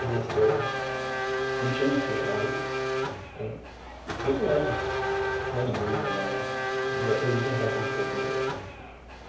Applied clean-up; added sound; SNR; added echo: none; Race car, auto racing / Accelerating, revving, vroom; -1 dB; reverberation time 2.2 s.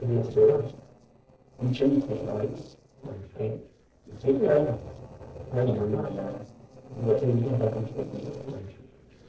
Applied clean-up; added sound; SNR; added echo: neural separator model SepFormer DNS4.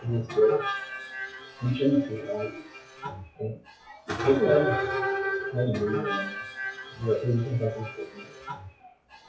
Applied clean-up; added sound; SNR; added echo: classical method WPE with log-MMSE.